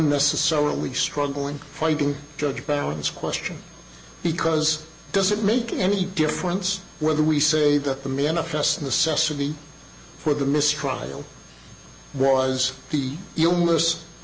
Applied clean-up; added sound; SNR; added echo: none; none; none; none.